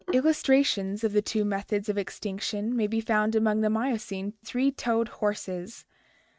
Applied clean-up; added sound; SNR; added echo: neural mask model RNNoise.